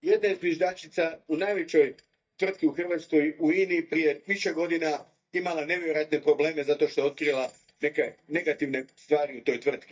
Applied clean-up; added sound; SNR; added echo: neural mask model DeepFilterNet 3.